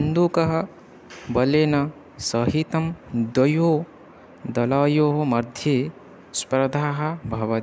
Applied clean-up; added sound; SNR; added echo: none; none; none; none.